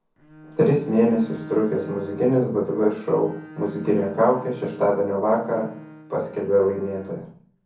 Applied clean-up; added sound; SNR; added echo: none; Bowed string instrument; 19 dB; reverberation time 0.6 s.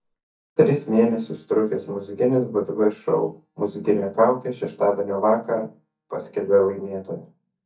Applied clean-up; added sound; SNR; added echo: neural mask model DeepFilterNet 3.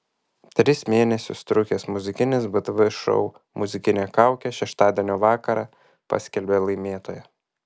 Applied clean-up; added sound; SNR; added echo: none; none; none; none.